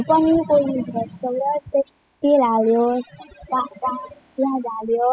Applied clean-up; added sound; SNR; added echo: classical method spectral subtraction.